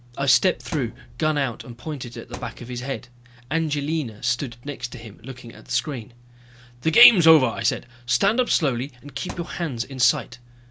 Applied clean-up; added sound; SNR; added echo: none; Thump, thud; 17 dB; none.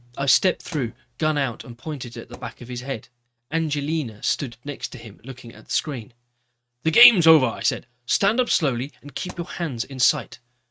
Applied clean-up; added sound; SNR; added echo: neural mask model RNNoise.